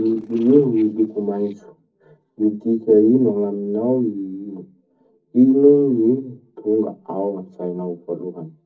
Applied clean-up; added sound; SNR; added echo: neural separator model SepFormer DNS4.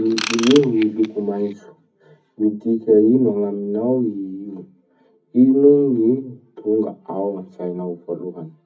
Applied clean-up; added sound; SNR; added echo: none; Ratchet, pawl / Tools; 10 dB; reverberation time 0.4 s.